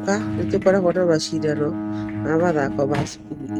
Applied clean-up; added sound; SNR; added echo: neural mask model RNNoise.